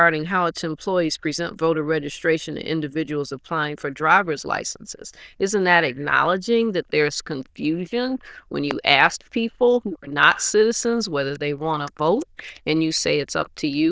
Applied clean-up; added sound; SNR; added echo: neural diffusion model UNIVERSE++.